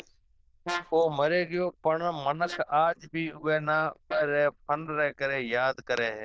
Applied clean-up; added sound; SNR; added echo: neural diffusion model UNIVERSE++.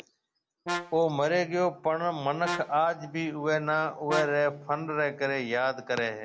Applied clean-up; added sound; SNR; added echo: none; Brass instrument; 11 dB; none.